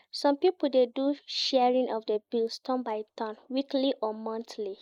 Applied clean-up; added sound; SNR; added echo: neural mask model Resemble Enhance denoiser.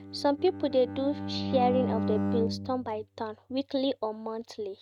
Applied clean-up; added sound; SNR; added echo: neural mask model RNNoise.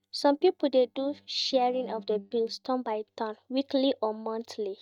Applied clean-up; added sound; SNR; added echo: neural mask model DeepFilterNet 3.